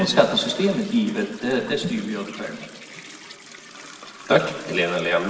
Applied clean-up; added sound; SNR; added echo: none; Toilet flush; 17 dB; reverberation time 1.1 s.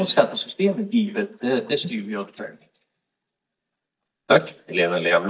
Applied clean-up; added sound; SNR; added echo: neural mask model DeepFilterNet 3.